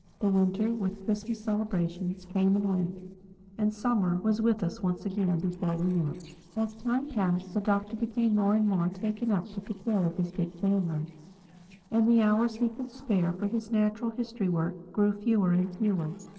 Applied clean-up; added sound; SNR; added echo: neural separator model SepFormer DNS4.